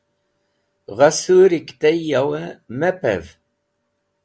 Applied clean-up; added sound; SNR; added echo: none; none; none; none.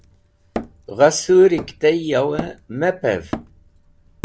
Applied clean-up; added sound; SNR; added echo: none; Hammer; 14 dB; none.